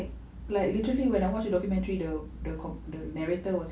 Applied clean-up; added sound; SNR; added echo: none; none; none; none.